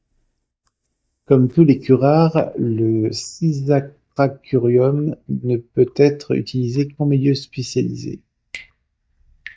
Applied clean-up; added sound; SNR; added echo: neural mask model DeepFilterNet 3.